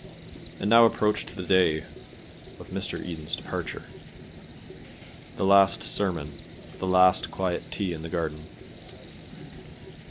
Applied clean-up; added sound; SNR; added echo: none; Cricket; 0 dB; none.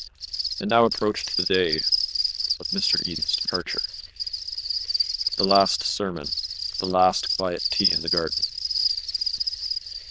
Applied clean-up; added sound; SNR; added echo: neural diffusion model UNIVERSE++.